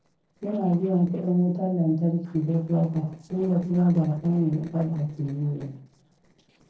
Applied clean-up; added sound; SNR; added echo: neural separator model SepFormer DNS4.